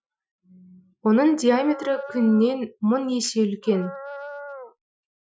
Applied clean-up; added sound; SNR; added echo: classical method Wiener filter.